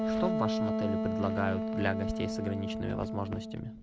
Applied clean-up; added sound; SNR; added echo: none; Wind instrument, woodwind instrument; -2 dB; none.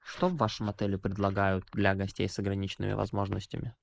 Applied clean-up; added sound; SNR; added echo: neural mask model Resemble Enhance denoiser.